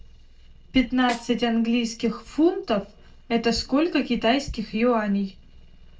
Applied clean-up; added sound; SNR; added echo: neural separator model SepFormer DNS4.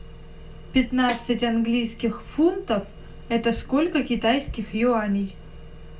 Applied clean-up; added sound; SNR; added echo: none; Snare drum; 14 dB; reverberation time 0.2 s.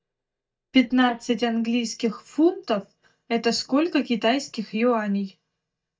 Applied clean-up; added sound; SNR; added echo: neural mask model DeepFilterNet 3.